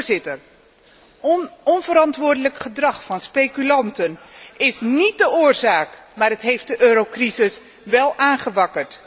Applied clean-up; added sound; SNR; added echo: none; none; none; none.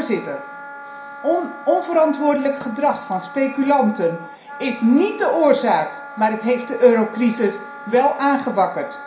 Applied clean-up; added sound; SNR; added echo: none; Wind instrument, woodwind instrument; 16 dB; reverberation time 0.5 s.